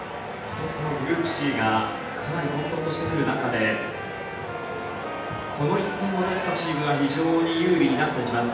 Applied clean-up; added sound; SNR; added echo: none; Trumpet; 13 dB; reverberation time 0.9 s.